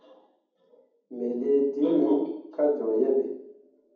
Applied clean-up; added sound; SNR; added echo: none; none; none; reverberation time 0.8 s.